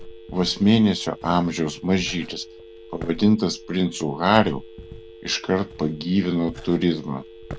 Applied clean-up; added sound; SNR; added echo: none; Walk, footsteps + Telephone; 17 dB; none.